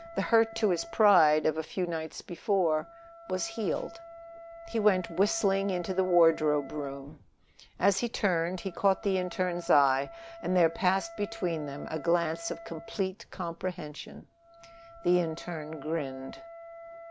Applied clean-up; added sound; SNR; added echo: none; Wind instrument, woodwind instrument; 18 dB; none.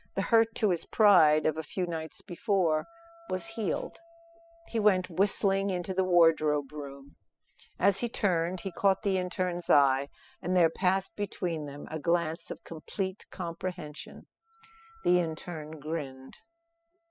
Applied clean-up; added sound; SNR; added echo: classical method spectral subtraction.